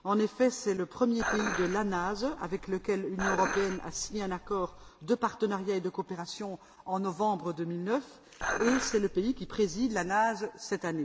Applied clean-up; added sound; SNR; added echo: none; Dishes, pots, and pans; 6 dB; none.